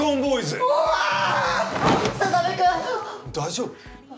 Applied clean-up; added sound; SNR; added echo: none; Strum; 14 dB; none.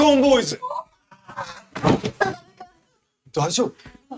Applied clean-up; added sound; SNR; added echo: neural mask model RNNoise.